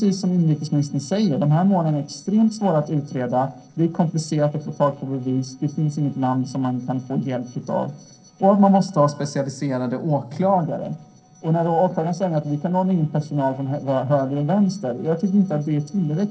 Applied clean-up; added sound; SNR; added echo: neural separator model SepFormer DNS4.